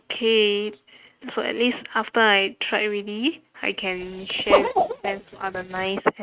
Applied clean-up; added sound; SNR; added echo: neural mask model RNNoise.